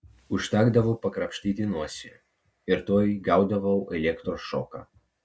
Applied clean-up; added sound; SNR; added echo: none; none; none; none.